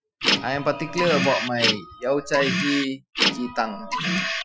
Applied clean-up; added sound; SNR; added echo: classical method Wiener filter.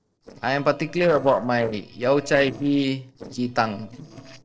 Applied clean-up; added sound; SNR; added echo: neural separator model SepFormer DNS4.